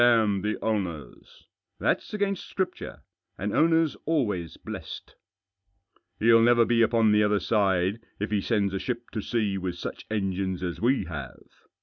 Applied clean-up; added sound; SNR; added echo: none; none; none; none.